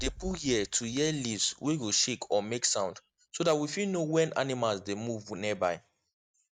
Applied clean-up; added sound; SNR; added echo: neural mask model RNNoise.